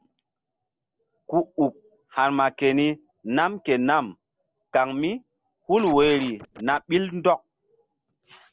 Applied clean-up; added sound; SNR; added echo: neural separator model SepFormer DNS4.